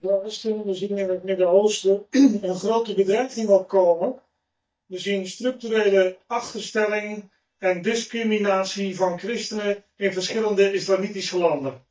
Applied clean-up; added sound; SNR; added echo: neural mask model DeepFilterNet 3.